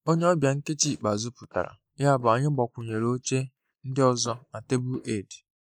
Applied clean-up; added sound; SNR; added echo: neural mask model Resemble Enhance denoiser.